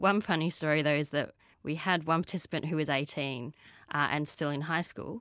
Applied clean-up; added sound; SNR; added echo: none; none; none; none.